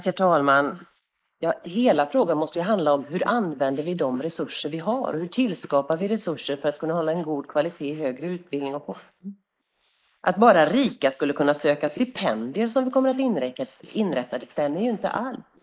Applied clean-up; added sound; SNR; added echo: neural mask model Resemble Enhance denoiser.